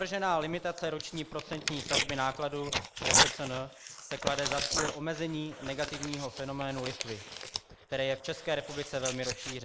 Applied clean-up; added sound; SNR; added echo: neural mask model Resemble Enhance denoiser.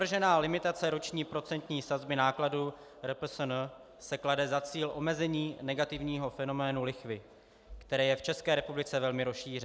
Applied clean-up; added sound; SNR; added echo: none; none; none; none.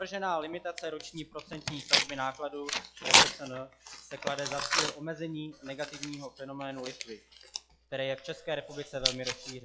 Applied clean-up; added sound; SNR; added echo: classical method log-MMSE.